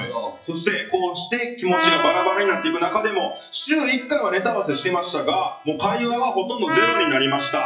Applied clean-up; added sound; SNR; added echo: classical method WPE with log-MMSE.